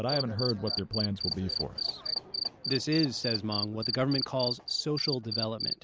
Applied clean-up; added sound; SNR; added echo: none; Cricket; 3 dB; none.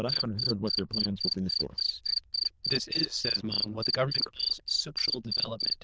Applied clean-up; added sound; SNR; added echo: neural diffusion model UNIVERSE++.